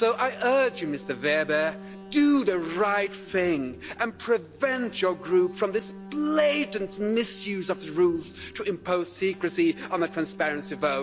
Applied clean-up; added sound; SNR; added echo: none; Alarm; 17 dB; none.